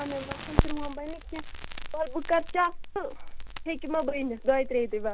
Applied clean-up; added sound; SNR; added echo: none; Crackle; 2 dB; none.